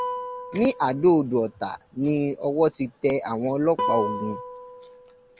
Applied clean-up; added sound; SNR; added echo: none; Guitar; 10 dB; none.